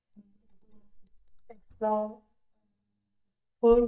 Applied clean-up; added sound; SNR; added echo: neural mask model DeepFilterNet 3.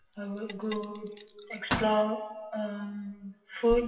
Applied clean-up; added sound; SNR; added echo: classical method WPE with log-MMSE.